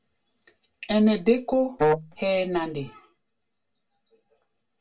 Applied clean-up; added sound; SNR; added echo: none; Wind instrument, woodwind instrument; -2 dB; reverberation time 0.1 s.